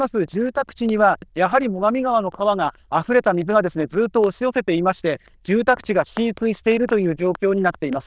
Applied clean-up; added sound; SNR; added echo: neural diffusion model UNIVERSE++.